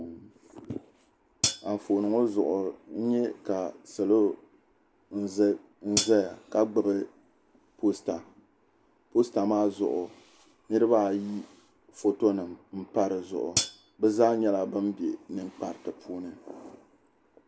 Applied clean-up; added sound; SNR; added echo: none; Hi-hat; 1 dB; none.